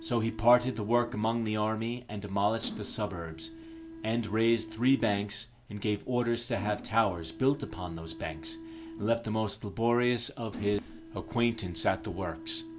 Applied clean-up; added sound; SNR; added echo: none; Mechanisms; 15 dB; none.